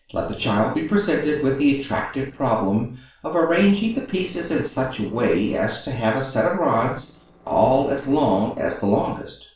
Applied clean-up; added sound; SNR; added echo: neural separator model SepFormer DNS4.